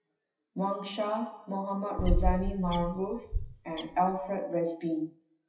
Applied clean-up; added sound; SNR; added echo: classical method WPE with log-MMSE.